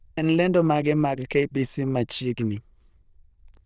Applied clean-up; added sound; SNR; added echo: neural diffusion model UNIVERSE++.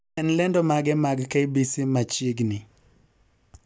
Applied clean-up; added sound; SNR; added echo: none; none; none; none.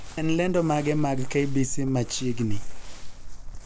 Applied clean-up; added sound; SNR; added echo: none; Crumpling, crinkling; 2 dB; none.